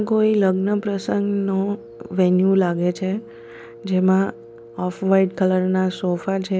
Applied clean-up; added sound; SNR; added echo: none; Wind instrument, woodwind instrument; 20 dB; none.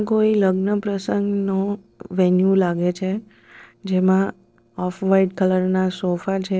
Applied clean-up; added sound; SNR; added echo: neural separator model SepFormer DNS4.